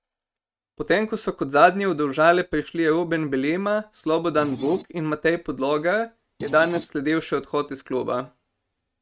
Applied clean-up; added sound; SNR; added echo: neural mask model RNNoise.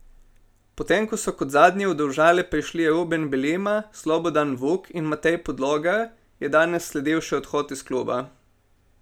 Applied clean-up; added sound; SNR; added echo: none; none; none; none.